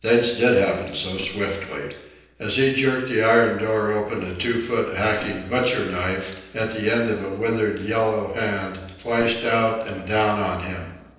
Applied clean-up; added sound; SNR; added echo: neural separator model SepFormer DNS4.